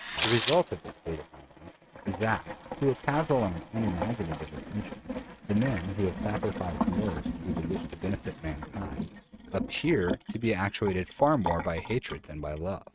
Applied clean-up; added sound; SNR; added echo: neural mask model RNNoise.